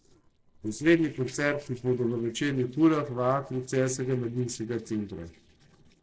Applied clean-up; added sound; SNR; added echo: neural separator model SepFormer DNS4.